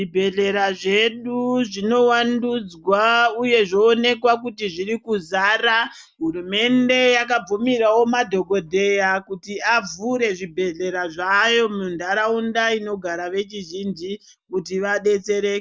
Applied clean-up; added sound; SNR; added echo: none; none; none; none.